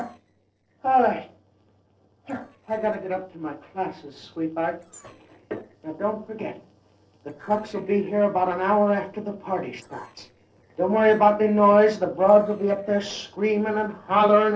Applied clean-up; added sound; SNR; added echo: neural separator model SepFormer DNS4.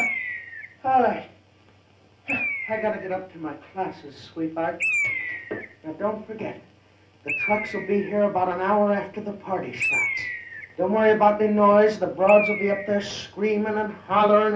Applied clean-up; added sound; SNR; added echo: none; Bird; 9 dB; reverberation time 0.3 s.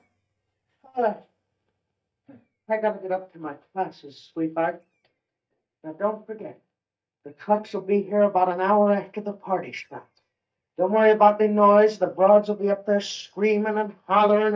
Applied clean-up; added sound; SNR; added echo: neural mask model DeepFilterNet 3.